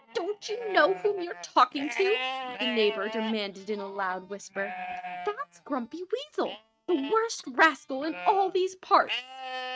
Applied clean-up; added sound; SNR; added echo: neural mask model RNNoise.